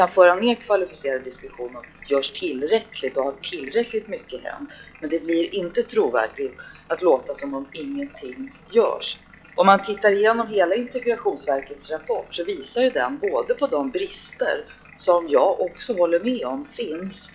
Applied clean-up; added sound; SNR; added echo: classical method log-MMSE.